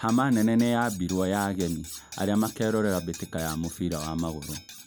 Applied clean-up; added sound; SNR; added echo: none; Cutlery, silverware; 16 dB; none.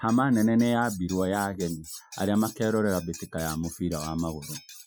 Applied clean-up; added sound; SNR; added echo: classical method Wiener filter.